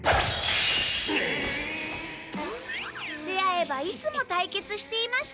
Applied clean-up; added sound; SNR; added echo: none; none; none; none.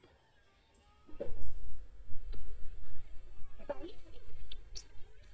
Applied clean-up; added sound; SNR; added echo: neural mask model DeepFilterNet 3.